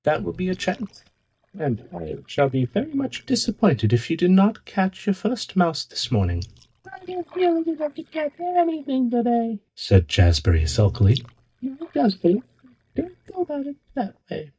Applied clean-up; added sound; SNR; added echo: neural mask model DeepFilterNet 3.